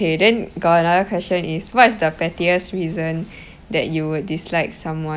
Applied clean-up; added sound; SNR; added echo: none; none; none; none.